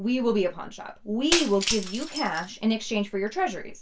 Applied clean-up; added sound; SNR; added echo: none; Shatter; 6 dB; reverberation time 0.2 s.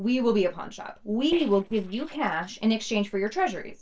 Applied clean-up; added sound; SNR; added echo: neural separator model SepFormer DNS4.